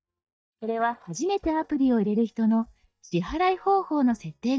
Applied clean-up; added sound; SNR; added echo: neural mask model DeepFilterNet 3.